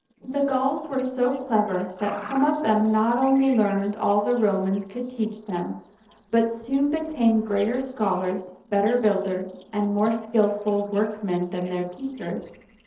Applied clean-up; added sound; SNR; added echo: neural separator model SepFormer DNS4.